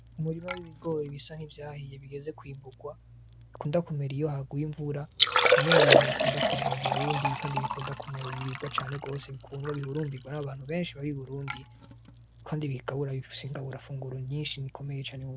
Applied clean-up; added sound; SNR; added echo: none; Liquid; -3 dB; none.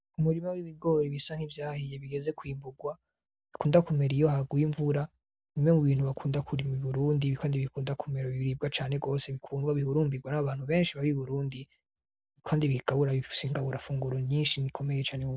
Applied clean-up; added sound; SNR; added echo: none; none; none; none.